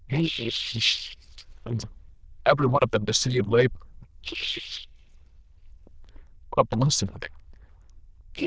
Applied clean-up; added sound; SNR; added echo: neural diffusion model UNIVERSE++.